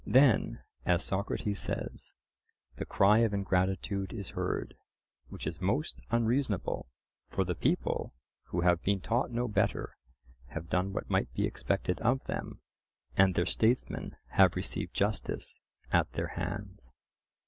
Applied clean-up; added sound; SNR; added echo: none; none; none; none.